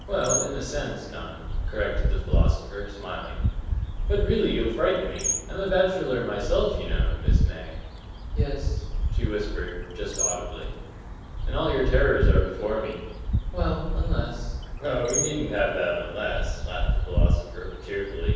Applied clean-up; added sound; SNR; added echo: none; Bird; -2 dB; reverberation time 1.1 s.